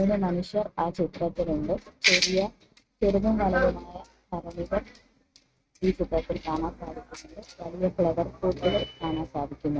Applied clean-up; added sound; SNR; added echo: neural mask model RNNoise.